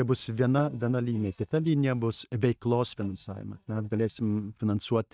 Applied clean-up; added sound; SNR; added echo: neural mask model DeepFilterNet 3.